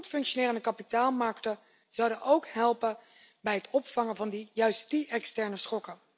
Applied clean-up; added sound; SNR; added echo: none; none; none; none.